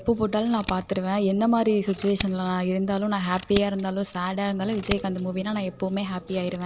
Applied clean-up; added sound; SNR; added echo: none; Scissors; 15 dB; none.